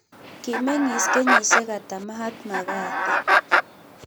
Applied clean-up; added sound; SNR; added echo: none; Chicken, rooster; -4 dB; none.